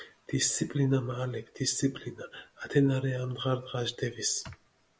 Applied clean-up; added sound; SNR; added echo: none; none; none; none.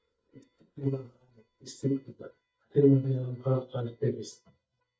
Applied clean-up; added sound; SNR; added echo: neural mask model DeepFilterNet 3.